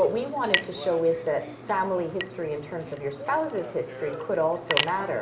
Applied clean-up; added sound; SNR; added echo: none; Chink, clink; 7 dB; reverberation time 0.6 s.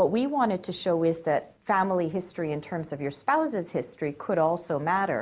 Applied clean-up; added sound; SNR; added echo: none; none; none; none.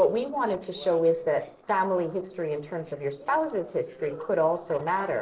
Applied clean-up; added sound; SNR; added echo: neural separator model SepFormer DNS4.